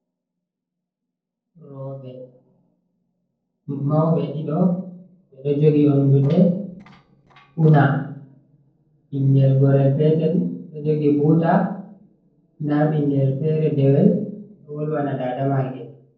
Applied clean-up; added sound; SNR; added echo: neural separator model SepFormer DNS4.